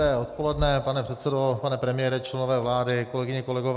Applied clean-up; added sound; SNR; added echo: none; none; none; none.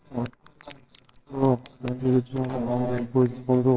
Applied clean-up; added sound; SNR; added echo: neural separator model SepFormer WHAMR!.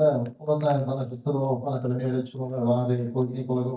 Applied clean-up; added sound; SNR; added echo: neural mask model DeepFilterNet 3.